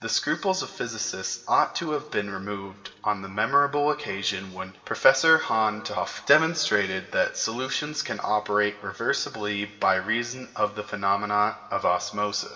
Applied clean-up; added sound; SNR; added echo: none; none; none; reverberation time 1.3 s.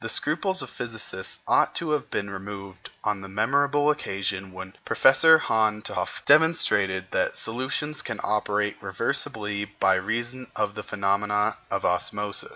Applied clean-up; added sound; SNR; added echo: none; none; none; none.